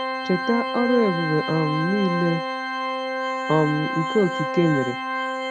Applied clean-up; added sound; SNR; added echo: none; Organ; 3 dB; none.